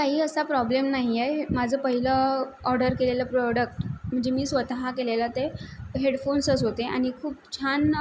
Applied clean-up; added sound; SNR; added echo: none; none; none; none.